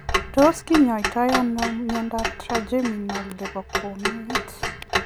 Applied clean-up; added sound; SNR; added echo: none; Clock; 4 dB; none.